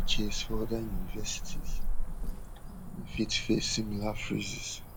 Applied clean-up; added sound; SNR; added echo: none; Cricket / Motor vehicle (road); -3 dB; none.